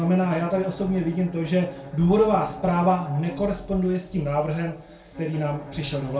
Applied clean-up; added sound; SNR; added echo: none; Bowed string instrument; 18 dB; reverberation time 0.3 s.